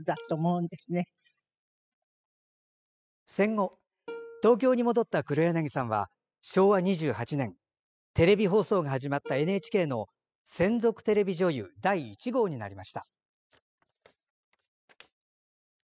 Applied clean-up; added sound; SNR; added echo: classical method spectral subtraction.